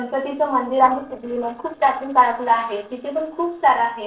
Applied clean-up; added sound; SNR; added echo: neural separator model SepFormer DNS4.